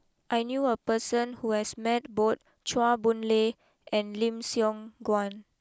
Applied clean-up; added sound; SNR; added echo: none; none; none; none.